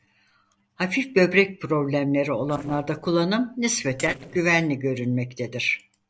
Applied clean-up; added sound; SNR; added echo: neural separator model SepFormer DNS4.